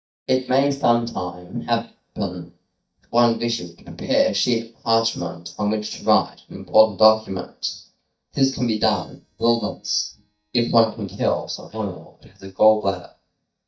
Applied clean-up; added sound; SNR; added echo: neural mask model DeepFilterNet 3.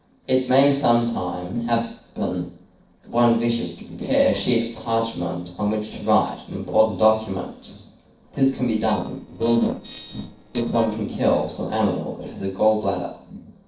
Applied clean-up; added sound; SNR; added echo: neural separator model SepFormer DNS4.